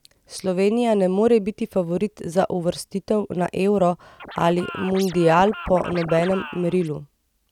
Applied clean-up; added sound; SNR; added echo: none; Scratching (performance technique); 13 dB; none.